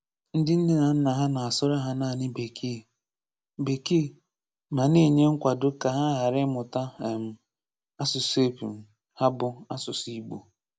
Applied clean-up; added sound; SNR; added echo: none; none; none; none.